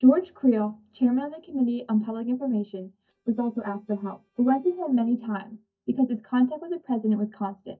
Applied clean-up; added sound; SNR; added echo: neural mask model DeepFilterNet 3.